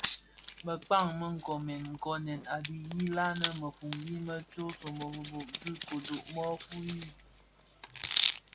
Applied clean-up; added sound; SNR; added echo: none; Hands; -3 dB; none.